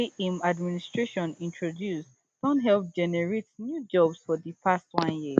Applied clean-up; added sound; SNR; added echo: none; none; none; none.